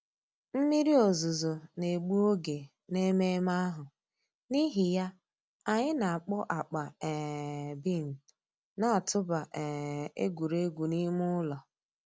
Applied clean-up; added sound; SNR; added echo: none; none; none; none.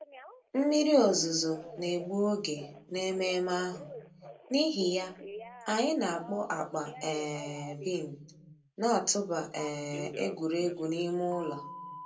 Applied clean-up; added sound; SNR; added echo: none; Telephone; 16 dB; reverberation time 0.2 s.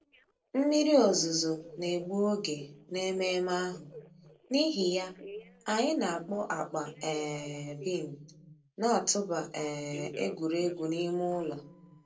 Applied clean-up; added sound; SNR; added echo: neural separator model SepFormer DNS4.